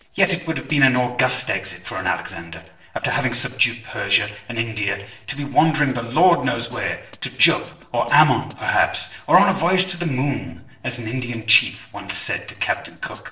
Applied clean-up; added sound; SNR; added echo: neural separator model SepFormer DNS4.